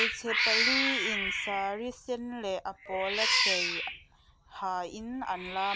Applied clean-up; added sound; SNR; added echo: none; Cat; -3 dB; none.